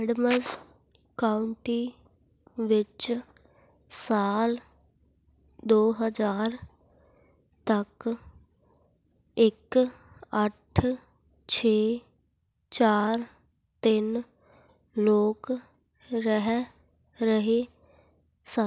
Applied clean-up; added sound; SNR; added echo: none; none; none; none.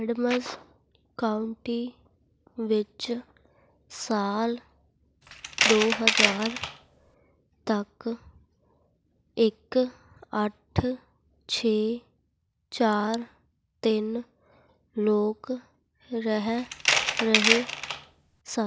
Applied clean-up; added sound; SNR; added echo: none; Tools; -3 dB; none.